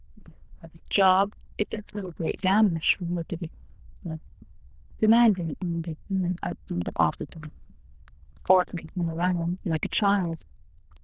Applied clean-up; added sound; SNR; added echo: neural diffusion model UNIVERSE++.